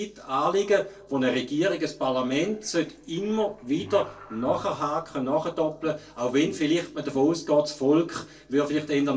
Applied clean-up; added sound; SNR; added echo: neural separator model SepFormer DNS4.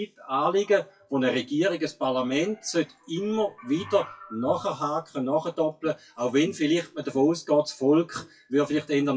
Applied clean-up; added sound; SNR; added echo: classical method WPE with log-MMSE.